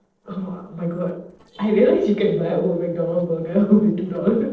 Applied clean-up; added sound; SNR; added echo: neural separator model SepFormer DNS4.